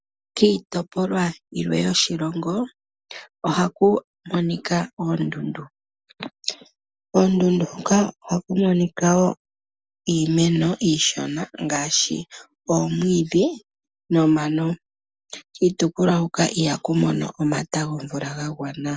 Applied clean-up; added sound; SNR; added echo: none; none; none; none.